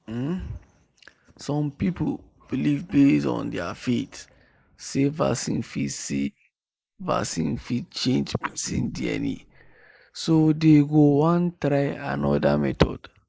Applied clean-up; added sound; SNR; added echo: neural mask model Resemble Enhance denoiser.